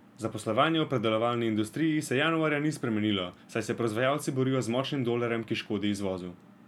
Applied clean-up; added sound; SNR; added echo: none; none; none; none.